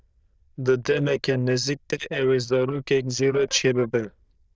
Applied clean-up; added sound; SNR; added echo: neural diffusion model UNIVERSE++.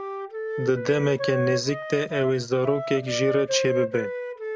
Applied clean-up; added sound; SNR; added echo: none; Wind instrument, woodwind instrument; 4 dB; none.